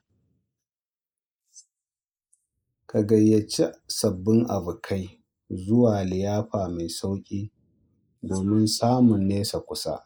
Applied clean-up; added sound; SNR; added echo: neural mask model Resemble Enhance denoiser.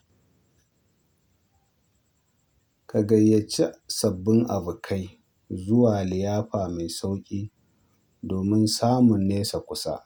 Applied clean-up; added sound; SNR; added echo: none; none; none; none.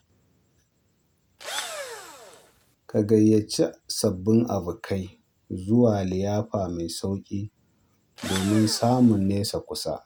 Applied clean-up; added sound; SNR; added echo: none; Engine / Drill; 12 dB; none.